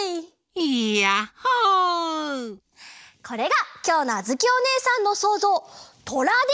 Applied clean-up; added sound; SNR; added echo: none; none; none; none.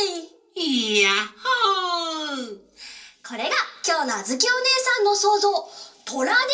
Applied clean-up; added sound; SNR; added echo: none; none; none; reverberation time 0.3 s.